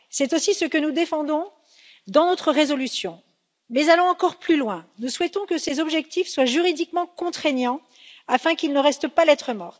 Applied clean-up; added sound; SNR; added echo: none; none; none; none.